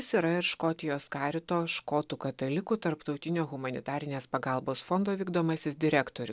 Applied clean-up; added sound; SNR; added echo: none; none; none; none.